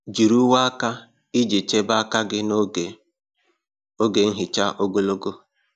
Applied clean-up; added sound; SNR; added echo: none; none; none; none.